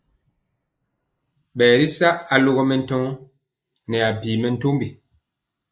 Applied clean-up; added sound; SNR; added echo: neural mask model Resemble Enhance denoiser.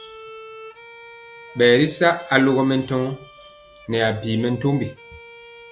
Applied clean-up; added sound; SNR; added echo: none; Bowed string instrument; 19 dB; none.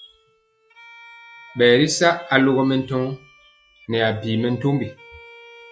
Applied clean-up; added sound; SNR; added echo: classical method log-MMSE.